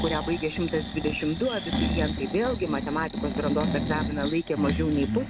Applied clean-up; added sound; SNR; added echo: none; Breathing; 1 dB; none.